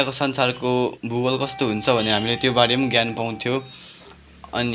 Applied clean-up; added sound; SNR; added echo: none; Wind instrument, woodwind instrument; 18 dB; none.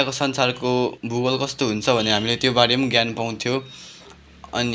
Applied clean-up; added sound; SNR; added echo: none; none; none; none.